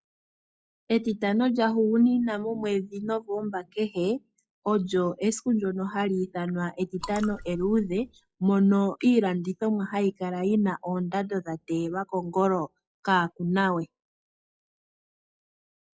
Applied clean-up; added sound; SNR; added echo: classical method log-MMSE.